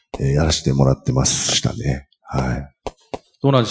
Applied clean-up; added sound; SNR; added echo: classical method Wiener filter.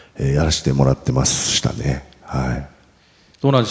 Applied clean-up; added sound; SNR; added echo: none; none; none; none.